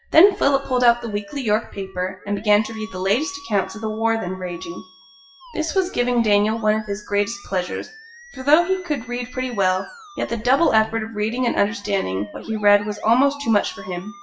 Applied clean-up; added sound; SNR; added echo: classical method WPE with log-MMSE.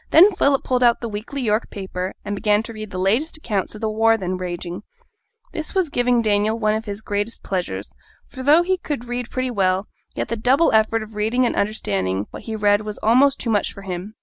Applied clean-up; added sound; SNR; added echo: none; none; none; none.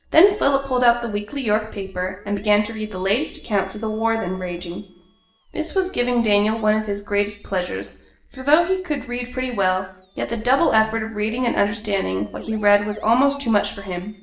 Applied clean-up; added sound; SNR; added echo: neural separator model SepFormer DNS4.